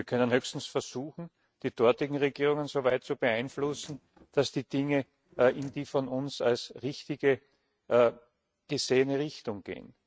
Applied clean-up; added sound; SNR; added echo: neural mask model RNNoise.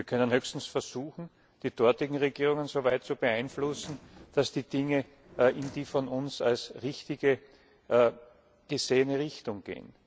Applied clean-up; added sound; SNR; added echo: none; Drawer open or close; 19 dB; none.